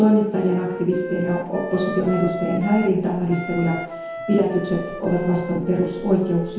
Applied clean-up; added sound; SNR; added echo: none; Wind instrument, woodwind instrument; 10 dB; reverberation time 1.0 s.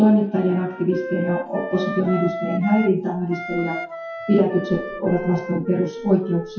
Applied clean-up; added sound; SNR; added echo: classical method WPE with log-MMSE.